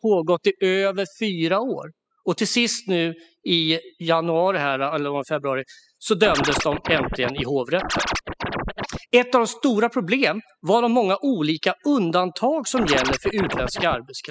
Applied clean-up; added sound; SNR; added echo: classical method spectral subtraction.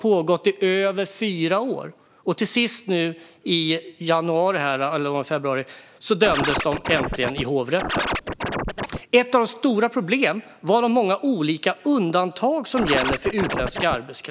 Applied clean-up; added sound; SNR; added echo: none; Scratching (performance technique); 4 dB; none.